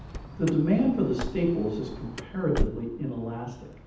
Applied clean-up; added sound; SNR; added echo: none; Car; 7 dB; reverberation time 0.8 s.